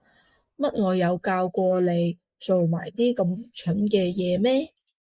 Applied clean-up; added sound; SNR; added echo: neural mask model Resemble Enhance denoiser.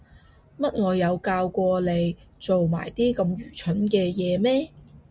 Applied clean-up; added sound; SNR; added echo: none; none; none; none.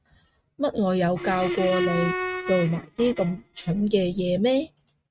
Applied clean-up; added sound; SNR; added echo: neural mask model RNNoise.